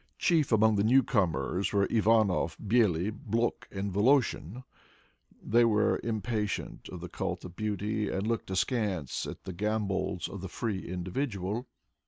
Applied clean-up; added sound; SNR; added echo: none; none; none; none.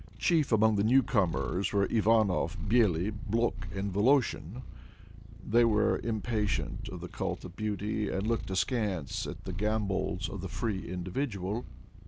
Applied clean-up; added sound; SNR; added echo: none; Purr; 7 dB; none.